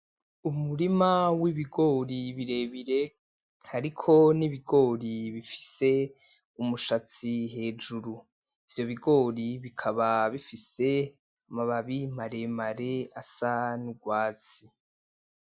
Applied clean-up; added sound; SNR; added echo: none; none; none; none.